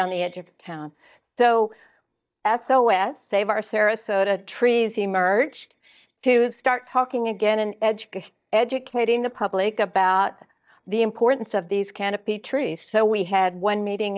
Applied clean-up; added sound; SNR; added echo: neural mask model DeepFilterNet 3.